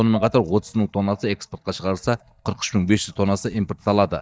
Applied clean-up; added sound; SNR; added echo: neural mask model DeepFilterNet 3.